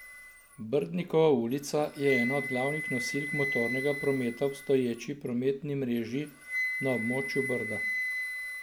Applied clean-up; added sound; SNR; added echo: none; Wind instrument, woodwind instrument; 6 dB; none.